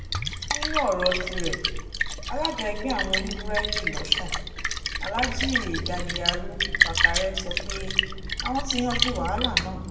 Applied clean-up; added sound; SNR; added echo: none; Splash, splatter; -4 dB; reverberation time 1.0 s.